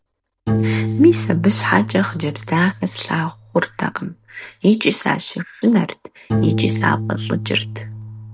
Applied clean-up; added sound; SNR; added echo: none; Piano; 6 dB; none.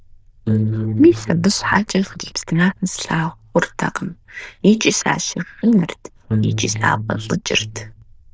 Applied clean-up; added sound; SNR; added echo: neural diffusion model UNIVERSE++.